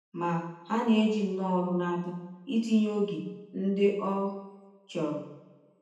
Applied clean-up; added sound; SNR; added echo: none; none; none; reverberation time 0.9 s.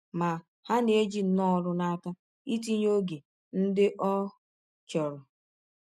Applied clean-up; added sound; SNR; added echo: none; none; none; none.